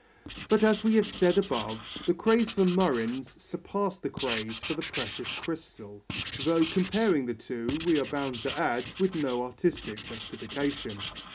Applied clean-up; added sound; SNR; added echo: none; Writing; 11 dB; reverberation time 0.3 s.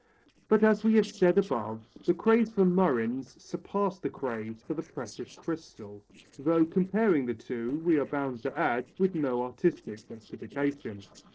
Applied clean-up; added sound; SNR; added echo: neural separator model SepFormer DNS4.